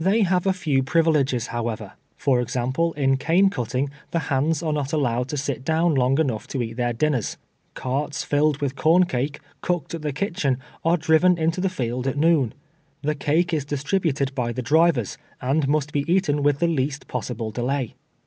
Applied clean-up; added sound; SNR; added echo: none; none; none; none.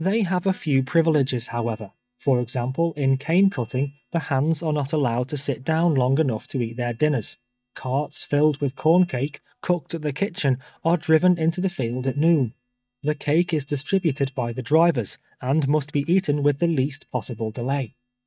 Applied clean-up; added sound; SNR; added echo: neural mask model DeepFilterNet 3.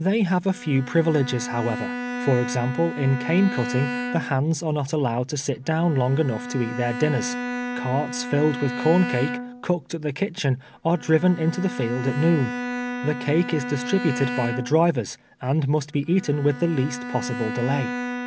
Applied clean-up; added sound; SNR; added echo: none; Bowed string instrument; 8 dB; none.